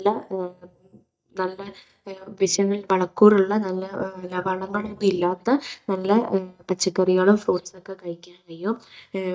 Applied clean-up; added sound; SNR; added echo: neural mask model DeepFilterNet 3.